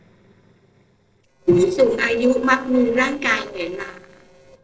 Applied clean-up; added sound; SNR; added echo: neural separator model SepFormer DNS4.